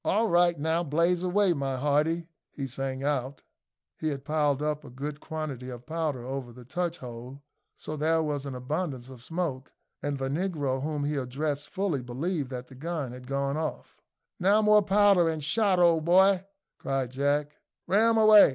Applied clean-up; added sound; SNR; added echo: none; none; none; none.